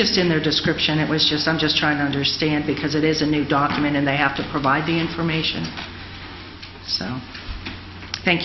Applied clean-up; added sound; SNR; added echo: none; none; none; none.